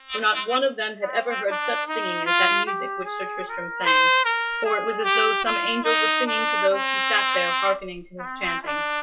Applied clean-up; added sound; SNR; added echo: classical method WPE with log-MMSE.